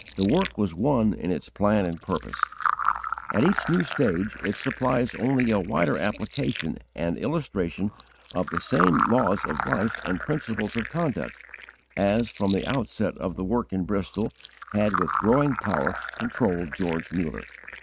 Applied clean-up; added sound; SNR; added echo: neural mask model RNNoise.